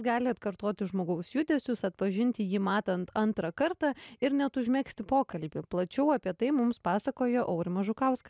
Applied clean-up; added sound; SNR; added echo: none; none; none; none.